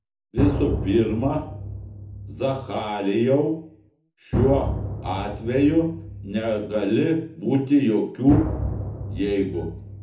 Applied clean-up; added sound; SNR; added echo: none; Drum; 7 dB; reverberation time 0.6 s.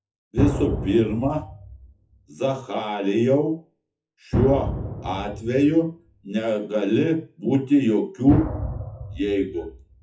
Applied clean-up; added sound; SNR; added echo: classical method WPE with log-MMSE.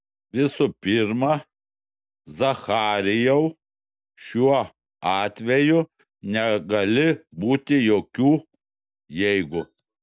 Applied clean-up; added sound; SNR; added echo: none; none; none; none.